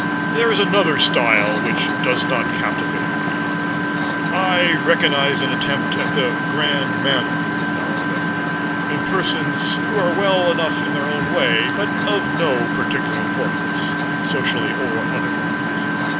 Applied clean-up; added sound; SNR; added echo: none; Engine; -2 dB; none.